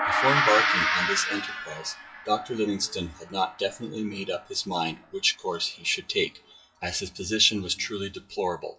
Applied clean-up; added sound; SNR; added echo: classical method WPE with log-MMSE.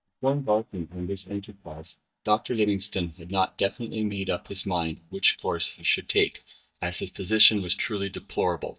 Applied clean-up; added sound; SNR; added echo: neural mask model DeepFilterNet 3.